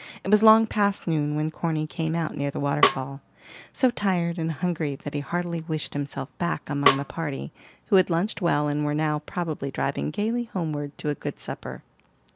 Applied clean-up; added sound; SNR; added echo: none; Snare drum; 2 dB; none.